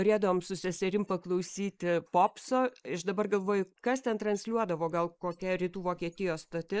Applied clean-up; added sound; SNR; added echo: neural mask model Resemble Enhance denoiser.